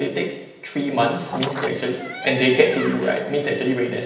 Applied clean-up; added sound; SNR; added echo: none; Squeak; 11 dB; reverberation time 0.9 s.